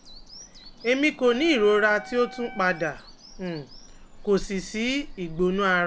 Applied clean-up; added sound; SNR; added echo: none; Bird vocalization, bird call, bird song + Wind instrument, woodwind instrument; 17 dB; none.